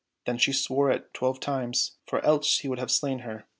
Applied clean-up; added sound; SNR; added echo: none; none; none; none.